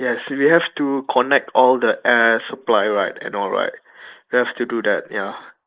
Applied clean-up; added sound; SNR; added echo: neural mask model Resemble Enhance denoiser.